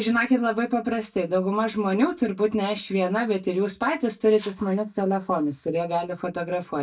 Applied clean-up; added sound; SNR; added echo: neural mask model DeepFilterNet 3.